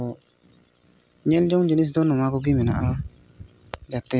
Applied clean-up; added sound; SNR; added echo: none; none; none; none.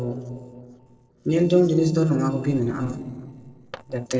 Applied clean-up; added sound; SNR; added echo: neural separator model SepFormer DNS4.